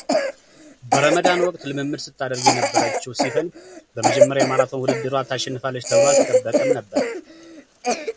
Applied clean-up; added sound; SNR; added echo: none; Cough; -4 dB; none.